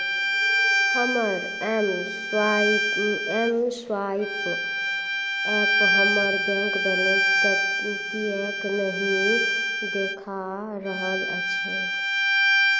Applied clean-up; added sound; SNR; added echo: none; Bowed string instrument; -4 dB; none.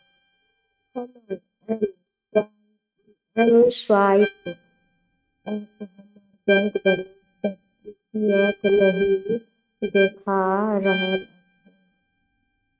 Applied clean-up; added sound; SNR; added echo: neural mask model RNNoise.